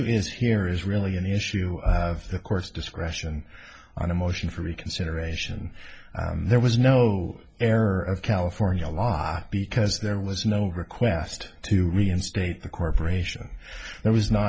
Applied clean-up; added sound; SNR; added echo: none; none; none; none.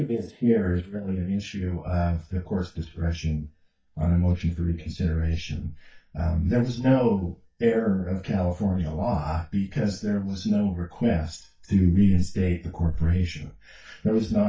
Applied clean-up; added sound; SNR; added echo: neural mask model DeepFilterNet 3.